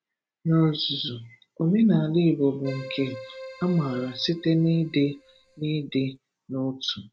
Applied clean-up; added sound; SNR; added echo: none; Keyboard (musical); 17 dB; none.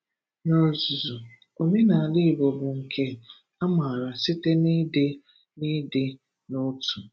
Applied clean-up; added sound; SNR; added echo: none; none; none; none.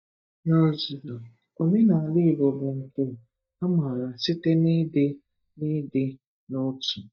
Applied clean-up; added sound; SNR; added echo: neural mask model DeepFilterNet 3.